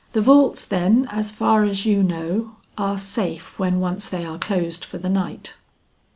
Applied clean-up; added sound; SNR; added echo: none; none; none; none.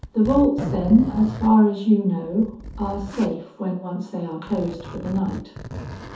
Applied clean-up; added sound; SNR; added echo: none; Zipper (clothing); 13 dB; reverberation time 0.5 s.